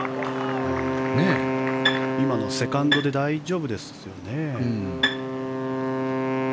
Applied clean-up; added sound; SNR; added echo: none; Bowed string instrument + Wind instrument, woodwind instrument; -1 dB; none.